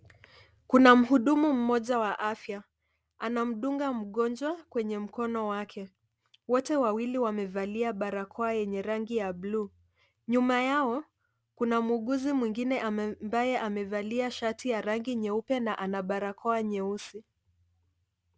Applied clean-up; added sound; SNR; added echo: none; none; none; none.